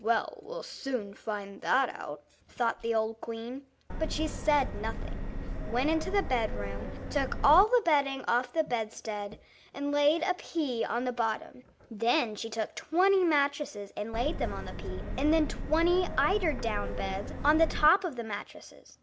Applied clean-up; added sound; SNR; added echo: none; Subway, metro, underground; 4 dB; none.